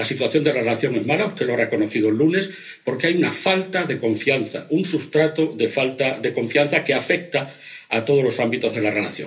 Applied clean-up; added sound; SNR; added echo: none; none; none; reverberation time 0.3 s.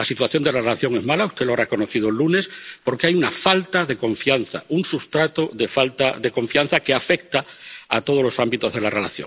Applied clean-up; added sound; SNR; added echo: none; none; none; none.